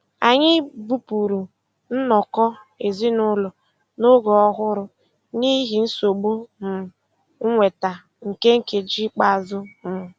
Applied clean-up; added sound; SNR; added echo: none; none; none; none.